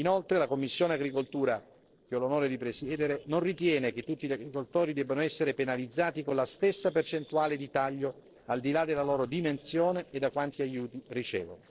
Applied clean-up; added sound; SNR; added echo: neural separator model SepFormer DNS4.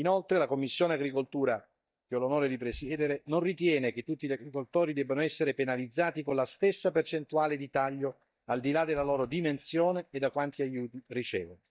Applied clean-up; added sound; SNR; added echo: neural mask model DeepFilterNet 3.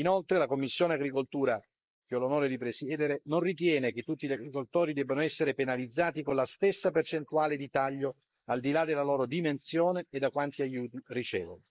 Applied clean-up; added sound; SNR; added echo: neural mask model Resemble Enhance denoiser.